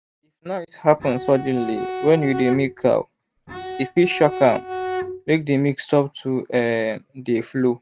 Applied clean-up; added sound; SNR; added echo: neural mask model RNNoise.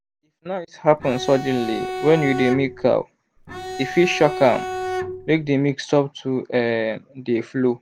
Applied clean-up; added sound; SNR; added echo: none; Bowed string instrument; 8 dB; none.